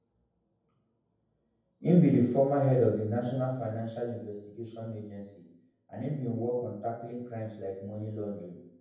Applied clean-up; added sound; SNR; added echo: none; none; none; reverberation time 0.9 s.